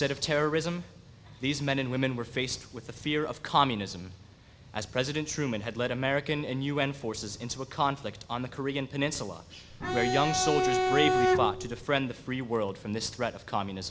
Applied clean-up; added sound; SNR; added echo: none; Bowed string instrument; -3 dB; none.